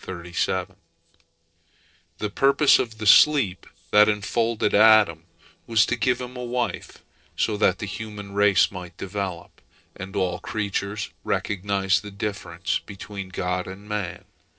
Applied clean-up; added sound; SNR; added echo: neural separator model SepFormer DNS4.